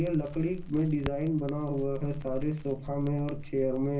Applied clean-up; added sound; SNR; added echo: none; Crackle; 9 dB; reverberation time 0.4 s.